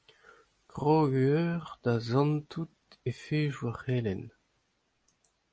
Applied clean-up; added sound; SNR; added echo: none; none; none; none.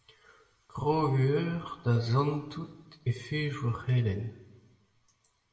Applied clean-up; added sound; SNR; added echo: none; none; none; reverberation time 0.8 s.